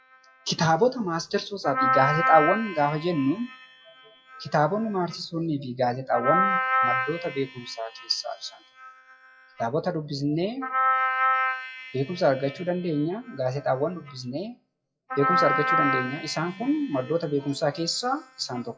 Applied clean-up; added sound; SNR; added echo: classical method WPE with log-MMSE.